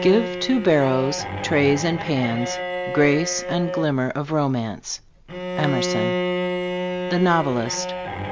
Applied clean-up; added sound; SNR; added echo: none; Bowed string instrument; 5 dB; none.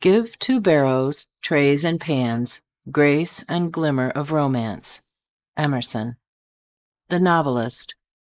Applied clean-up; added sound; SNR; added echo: neural mask model Resemble Enhance denoiser.